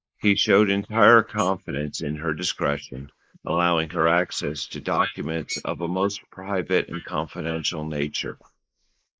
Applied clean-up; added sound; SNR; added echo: neural mask model Resemble Enhance denoiser.